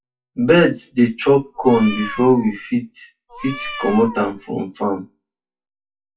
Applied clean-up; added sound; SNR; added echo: classical method WPE with log-MMSE.